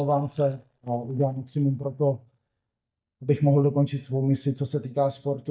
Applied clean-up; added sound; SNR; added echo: neural mask model DeepFilterNet 3.